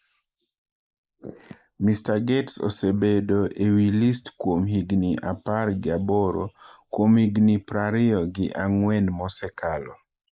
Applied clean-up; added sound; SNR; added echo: neural mask model Resemble Enhance denoiser.